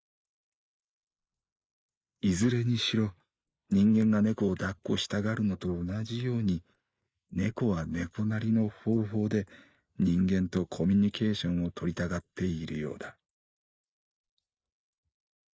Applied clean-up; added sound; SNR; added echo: neural mask model Resemble Enhance denoiser.